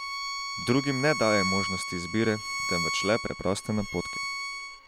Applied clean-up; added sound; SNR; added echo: none; Bowed string instrument; 4 dB; none.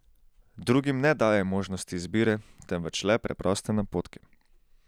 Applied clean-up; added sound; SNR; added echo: none; none; none; none.